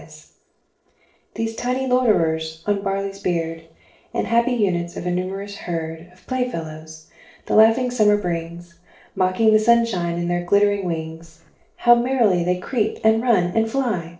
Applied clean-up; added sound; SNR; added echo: neural separator model SepFormer DNS4.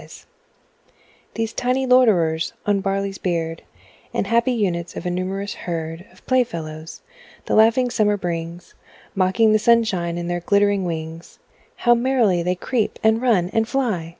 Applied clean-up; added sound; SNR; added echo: none; none; none; none.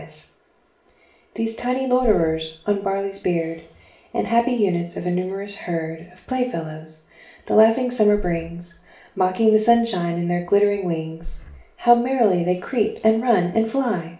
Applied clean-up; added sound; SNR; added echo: none; Breathing; 16 dB; reverberation time 0.5 s.